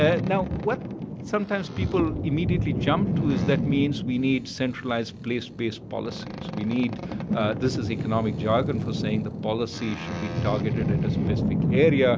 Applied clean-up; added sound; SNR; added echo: none; Boat, Water vehicle; 1 dB; none.